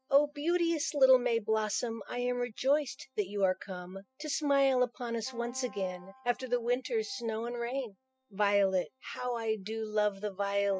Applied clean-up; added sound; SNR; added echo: classical method spectral subtraction.